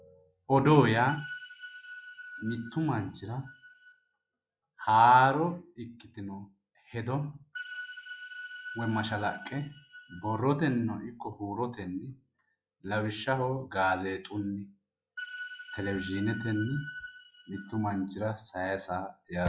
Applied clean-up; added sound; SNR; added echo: classical method log-MMSE.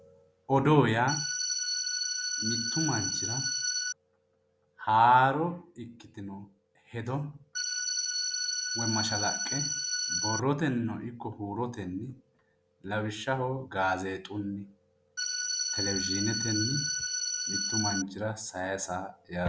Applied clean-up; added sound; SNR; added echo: none; Organ; 0 dB; none.